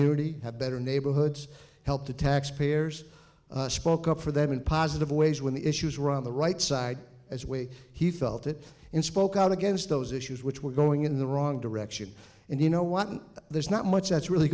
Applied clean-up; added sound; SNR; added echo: none; none; none; none.